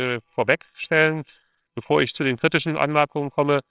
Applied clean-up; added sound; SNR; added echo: neural separator model SepFormer WHAMR!.